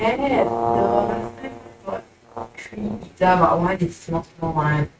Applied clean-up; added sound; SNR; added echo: neural mask model RNNoise.